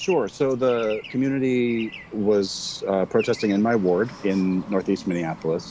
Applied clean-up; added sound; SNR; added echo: none; Traffic noise, roadway noise / Bird; 18 dB; none.